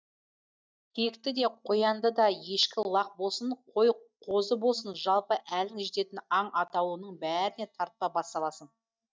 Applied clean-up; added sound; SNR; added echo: neural mask model DeepFilterNet 3.